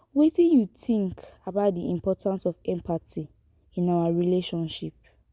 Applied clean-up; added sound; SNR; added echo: none; none; none; none.